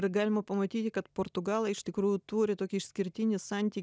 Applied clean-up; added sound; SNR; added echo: none; none; none; none.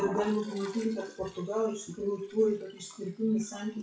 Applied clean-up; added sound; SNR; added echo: classical method WPE with log-MMSE.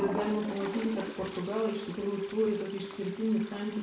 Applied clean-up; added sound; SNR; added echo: none; Toilet flush; 11 dB; reverberation time 0.6 s.